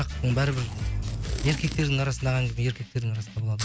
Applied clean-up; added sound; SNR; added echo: none; Packing tape, duct tape + Engine; 16 dB; none.